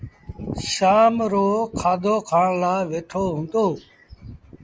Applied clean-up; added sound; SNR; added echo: none; none; none; none.